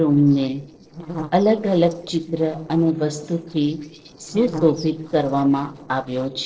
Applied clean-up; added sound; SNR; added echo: neural separator model SepFormer DNS4.